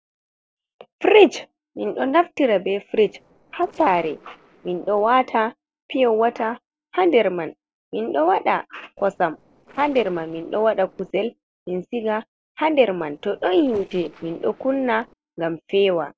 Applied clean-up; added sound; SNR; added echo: neural separator model SepFormer DNS4.